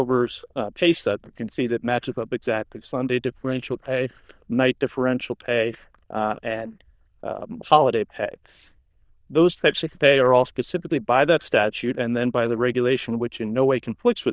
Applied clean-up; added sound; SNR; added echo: neural diffusion model UNIVERSE++.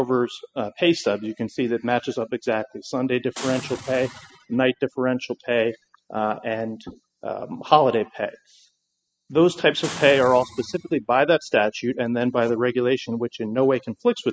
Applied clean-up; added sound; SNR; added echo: classical method spectral subtraction.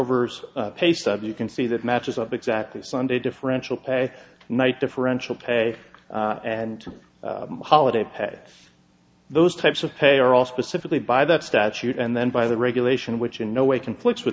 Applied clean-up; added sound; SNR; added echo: none; none; none; none.